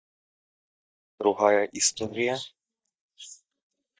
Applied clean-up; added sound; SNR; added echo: neural mask model DeepFilterNet 3.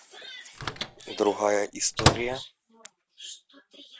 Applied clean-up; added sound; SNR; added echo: none; Microwave oven; -2 dB; none.